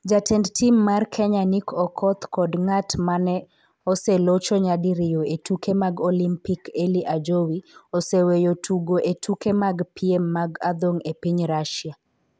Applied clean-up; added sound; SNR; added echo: none; none; none; none.